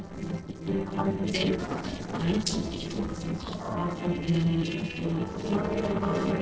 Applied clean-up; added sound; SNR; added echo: neural separator model SepFormer DNS4.